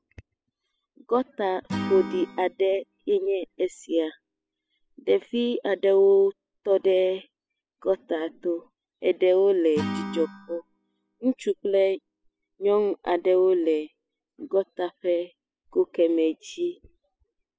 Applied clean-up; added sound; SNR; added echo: classical method spectral subtraction.